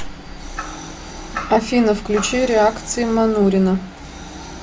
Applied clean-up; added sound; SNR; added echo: none; none; none; none.